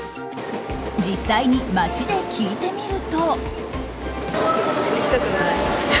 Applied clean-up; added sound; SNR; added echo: none; none; none; none.